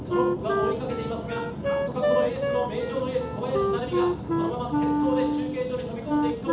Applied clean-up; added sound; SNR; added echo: none; Wind instrument, woodwind instrument; -2 dB; reverberation time 0.8 s.